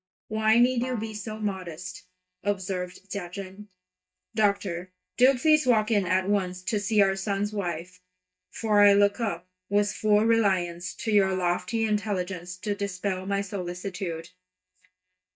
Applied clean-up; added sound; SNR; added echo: neural mask model DeepFilterNet 3.